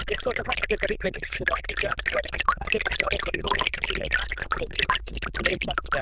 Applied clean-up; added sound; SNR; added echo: neural diffusion model UNIVERSE++.